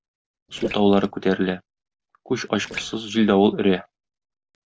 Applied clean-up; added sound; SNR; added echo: neural separator model SepFormer DNS4.